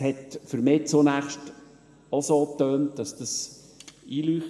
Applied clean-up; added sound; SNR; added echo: none; none; none; reverberation time 1.1 s.